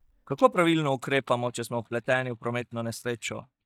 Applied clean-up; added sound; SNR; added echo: neural mask model DeepFilterNet 3.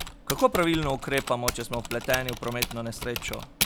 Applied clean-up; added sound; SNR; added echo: none; Typing; 6 dB; none.